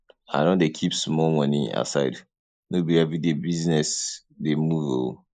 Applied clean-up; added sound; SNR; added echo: neural mask model Resemble Enhance denoiser.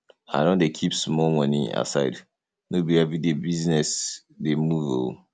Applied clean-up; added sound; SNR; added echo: none; none; none; none.